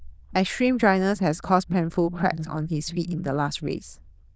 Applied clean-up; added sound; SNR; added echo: neural diffusion model UNIVERSE++.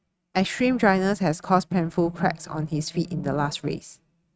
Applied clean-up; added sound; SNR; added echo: neural mask model RNNoise.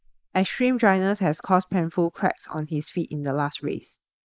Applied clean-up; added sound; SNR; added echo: neural mask model Resemble Enhance denoiser.